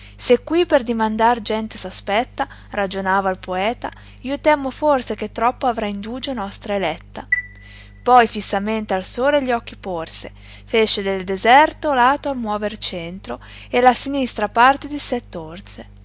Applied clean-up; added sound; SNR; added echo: none; Chime; 11 dB; none.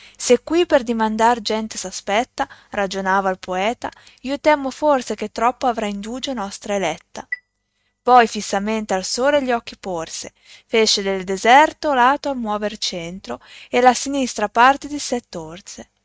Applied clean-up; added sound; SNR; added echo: neural mask model RNNoise.